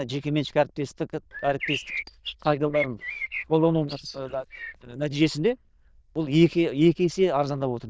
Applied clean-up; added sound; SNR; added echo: neural diffusion model UNIVERSE++.